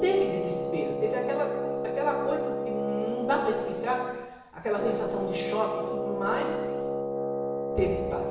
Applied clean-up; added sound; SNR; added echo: none; Wind instrument, woodwind instrument; 0 dB; reverberation time 1.3 s.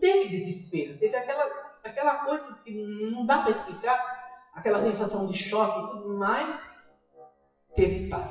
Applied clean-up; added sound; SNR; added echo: classical method WPE with log-MMSE.